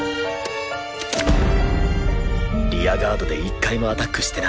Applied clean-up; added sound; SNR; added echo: none; none; none; none.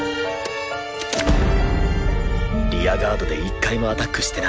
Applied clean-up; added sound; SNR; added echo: none; Wind instrument, woodwind instrument; 17 dB; none.